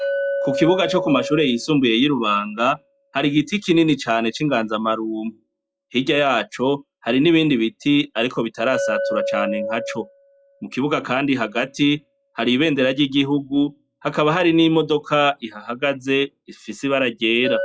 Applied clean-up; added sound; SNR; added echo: classical method log-MMSE.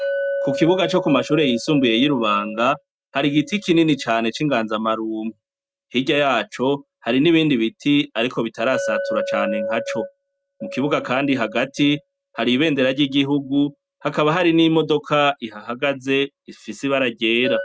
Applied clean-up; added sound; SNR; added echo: neural mask model RNNoise.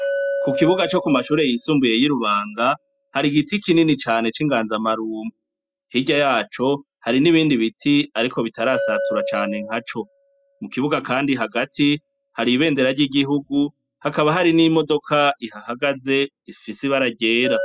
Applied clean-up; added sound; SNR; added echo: classical method spectral subtraction.